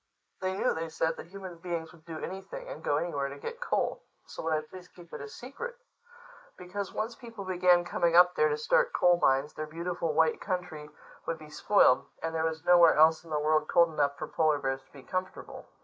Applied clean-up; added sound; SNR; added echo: neural mask model Resemble Enhance denoiser.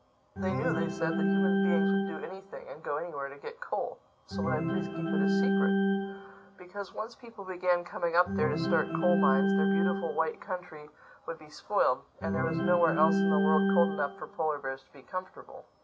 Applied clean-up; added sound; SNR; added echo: none; Organ; -2 dB; none.